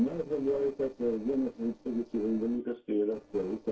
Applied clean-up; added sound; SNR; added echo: neural separator model SepFormer DNS4.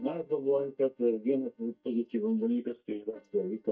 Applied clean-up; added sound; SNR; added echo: neural mask model DeepFilterNet 3.